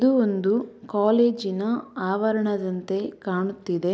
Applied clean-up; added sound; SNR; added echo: none; none; none; none.